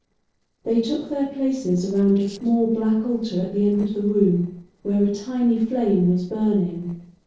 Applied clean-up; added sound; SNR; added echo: neural separator model SepFormer DNS4.